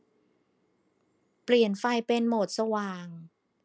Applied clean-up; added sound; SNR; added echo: none; none; none; none.